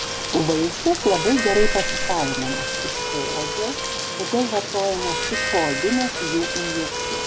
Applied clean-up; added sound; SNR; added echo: none; Harmonica + Rain; 1 dB; none.